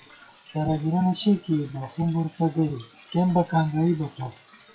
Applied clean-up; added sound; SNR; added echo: classical method WPE with log-MMSE.